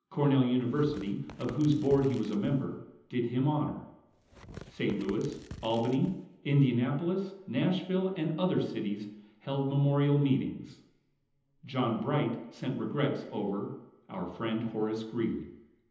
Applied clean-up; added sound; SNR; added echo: none; Tearing; 19 dB; reverberation time 0.9 s.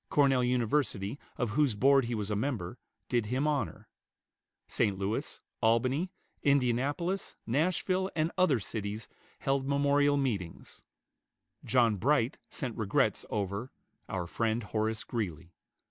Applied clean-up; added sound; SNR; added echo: none; none; none; none.